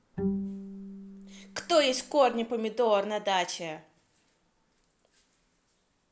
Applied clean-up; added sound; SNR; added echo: none; Bowed string instrument; 6 dB; none.